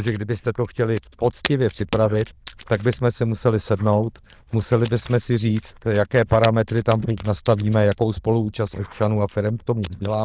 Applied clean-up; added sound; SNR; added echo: neural diffusion model UNIVERSE++.